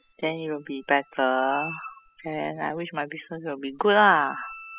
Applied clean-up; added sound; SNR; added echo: classical method spectral subtraction.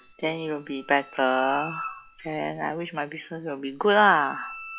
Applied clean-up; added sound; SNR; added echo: classical method log-MMSE.